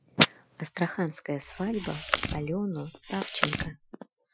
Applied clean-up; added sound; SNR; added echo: classical method Wiener filter.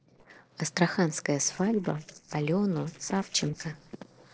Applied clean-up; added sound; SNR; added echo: neural separator model SepFormer DNS4.